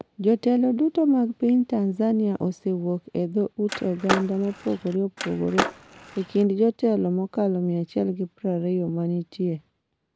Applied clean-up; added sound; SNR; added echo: none; Skateboard; 7 dB; none.